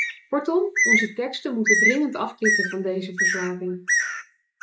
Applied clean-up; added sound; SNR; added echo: neural mask model Resemble Enhance denoiser.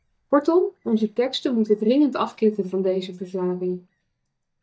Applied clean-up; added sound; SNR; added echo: neural mask model DeepFilterNet 3.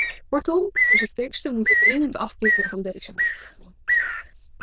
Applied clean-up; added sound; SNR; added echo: neural diffusion model UNIVERSE++.